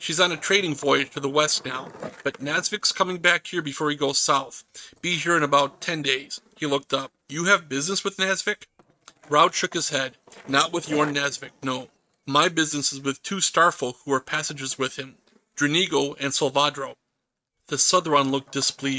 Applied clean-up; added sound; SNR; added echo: neural mask model RNNoise.